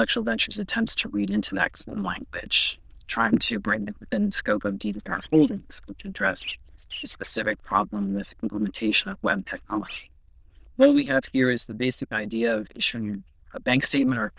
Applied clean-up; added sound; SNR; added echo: neural diffusion model UNIVERSE++.